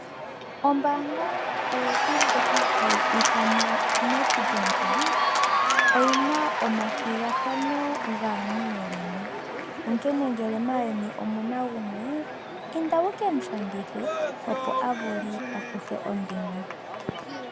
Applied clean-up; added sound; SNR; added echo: none; Applause / Cheering; -3 dB; none.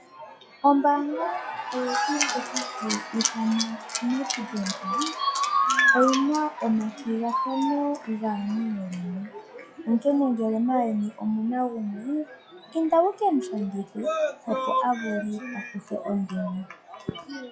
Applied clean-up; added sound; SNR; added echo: classical method log-MMSE.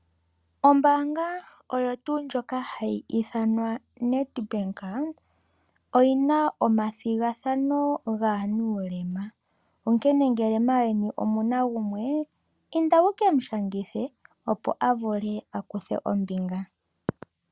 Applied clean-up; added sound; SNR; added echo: none; none; none; none.